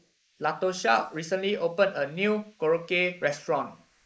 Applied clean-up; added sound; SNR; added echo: neural mask model Resemble Enhance denoiser.